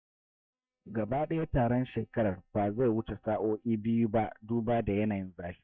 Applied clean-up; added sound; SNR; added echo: neural mask model DeepFilterNet 3.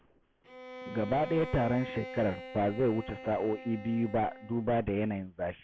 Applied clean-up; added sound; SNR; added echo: none; Bowed string instrument; 13 dB; none.